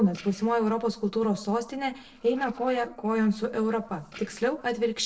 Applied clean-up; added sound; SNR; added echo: neural separator model SepFormer DNS4.